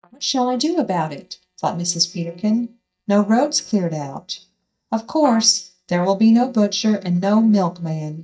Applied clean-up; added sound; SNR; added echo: neural mask model DeepFilterNet 3.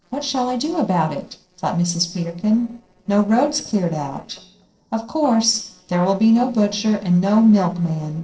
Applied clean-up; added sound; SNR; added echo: neural separator model SepFormer DNS4.